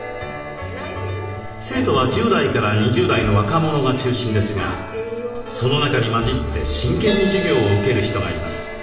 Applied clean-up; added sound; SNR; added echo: none; Crash cymbal; 14 dB; reverberation time 1.2 s.